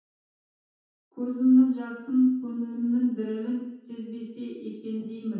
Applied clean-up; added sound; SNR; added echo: none; none; none; reverberation time 0.8 s.